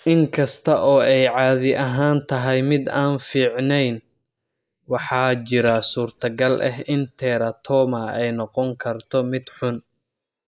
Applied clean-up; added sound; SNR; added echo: neural mask model Resemble Enhance denoiser.